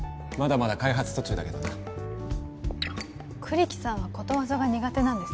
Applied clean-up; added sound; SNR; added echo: none; none; none; none.